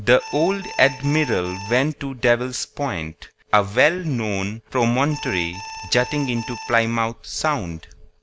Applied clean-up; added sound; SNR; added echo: none; Alarm; 13 dB; none.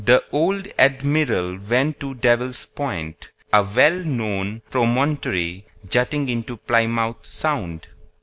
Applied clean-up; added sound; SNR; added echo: none; none; none; none.